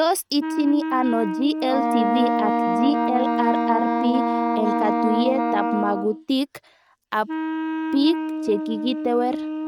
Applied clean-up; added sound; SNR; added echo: neural mask model RNNoise.